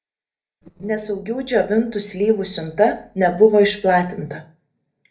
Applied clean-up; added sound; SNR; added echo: neural separator model SepFormer DNS4.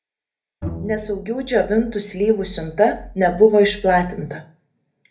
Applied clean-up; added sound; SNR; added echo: none; Bowed string instrument; 16 dB; reverberation time 0.3 s.